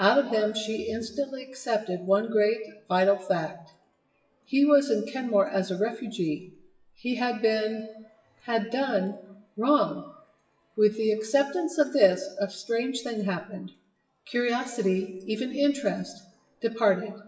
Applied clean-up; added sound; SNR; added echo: classical method WPE with log-MMSE.